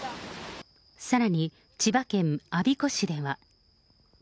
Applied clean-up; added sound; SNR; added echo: none; none; none; none.